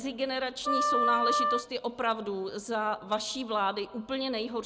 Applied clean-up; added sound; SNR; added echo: none; Wind instrument, woodwind instrument; -2 dB; none.